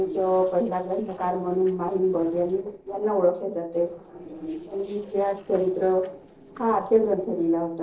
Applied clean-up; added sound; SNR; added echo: neural separator model SepFormer DNS4.